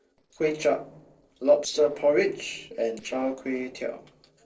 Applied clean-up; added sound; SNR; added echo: neural separator model SepFormer DNS4.